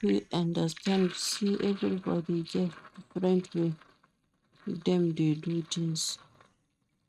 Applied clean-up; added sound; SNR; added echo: neural mask model RNNoise.